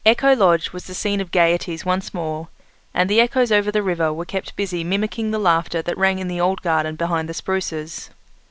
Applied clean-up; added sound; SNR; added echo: none; none; none; none.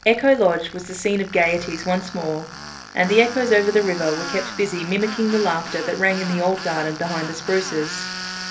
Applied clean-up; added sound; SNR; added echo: none; Tools; 12 dB; reverberation time 0.3 s.